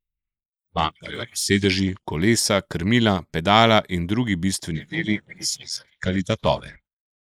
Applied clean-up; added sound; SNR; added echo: neural mask model Resemble Enhance denoiser.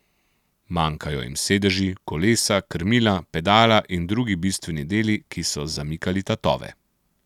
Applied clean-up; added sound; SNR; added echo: none; none; none; none.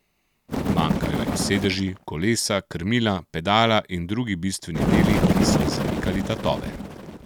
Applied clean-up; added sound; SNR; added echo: none; Bird; 0 dB; none.